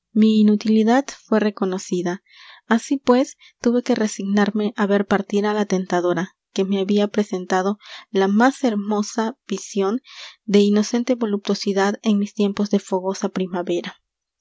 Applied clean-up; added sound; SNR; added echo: none; none; none; none.